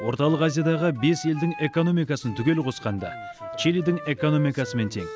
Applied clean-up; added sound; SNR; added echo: none; Wind instrument, woodwind instrument; 14 dB; none.